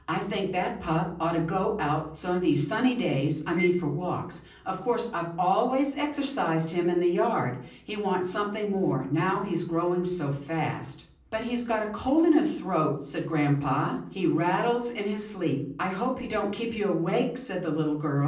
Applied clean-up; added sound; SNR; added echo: none; Bowed string instrument; 12 dB; reverberation time 0.6 s.